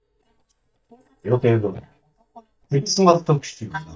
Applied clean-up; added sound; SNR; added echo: neural mask model DeepFilterNet 3.